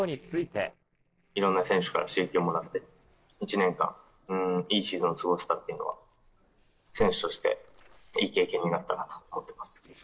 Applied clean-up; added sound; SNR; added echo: neural separator model SepFormer DNS4.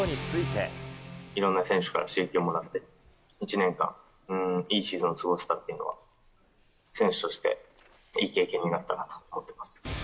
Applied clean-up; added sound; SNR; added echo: none; none; none; none.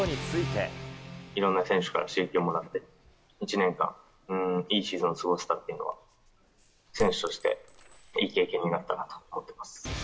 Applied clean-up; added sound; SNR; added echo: none; Chink, clink; 11 dB; none.